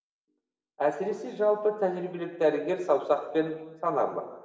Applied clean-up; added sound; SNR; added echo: none; none; none; reverberation time 1.1 s.